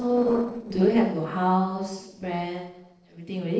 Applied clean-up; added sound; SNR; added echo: neural separator model SepFormer DNS4.